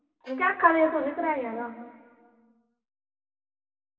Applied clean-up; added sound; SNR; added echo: none; Bowed string instrument; 11 dB; reverberation time 2.2 s.